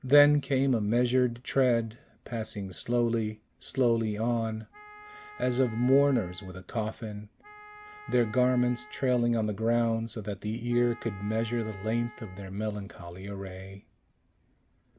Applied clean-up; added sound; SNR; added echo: none; Wind instrument, woodwind instrument; 20 dB; none.